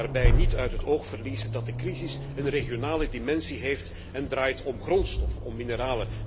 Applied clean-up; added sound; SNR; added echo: none; Accelerating, revving, vroom; -1 dB; none.